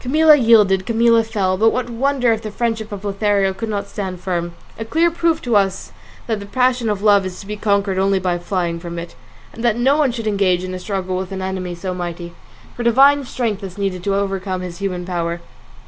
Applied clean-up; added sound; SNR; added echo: none; none; none; none.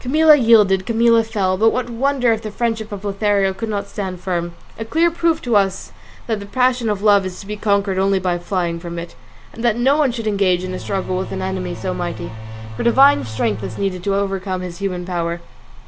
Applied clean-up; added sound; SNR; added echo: none; Engine / Domestic sounds, home sounds; 11 dB; none.